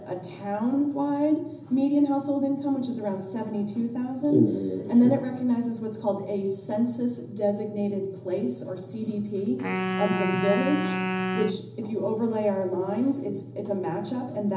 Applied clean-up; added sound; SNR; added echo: none; Wind instrument, woodwind instrument; 3 dB; reverberation time 0.4 s.